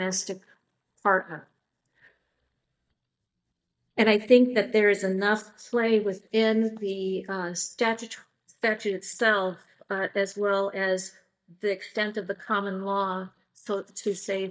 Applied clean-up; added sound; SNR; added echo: neural mask model DeepFilterNet 3.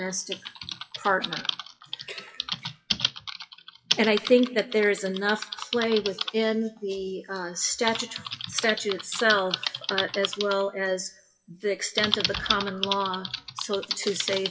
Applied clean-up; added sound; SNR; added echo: classical method WPE with log-MMSE.